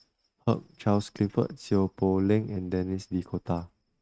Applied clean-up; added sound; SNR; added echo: neural mask model RNNoise.